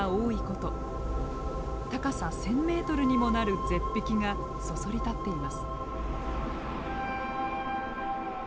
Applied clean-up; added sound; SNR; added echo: none; none; none; none.